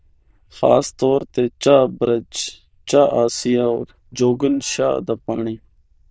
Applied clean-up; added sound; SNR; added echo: neural diffusion model UNIVERSE++.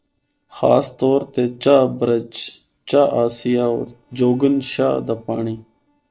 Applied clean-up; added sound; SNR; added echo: neural separator model SepFormer DNS4.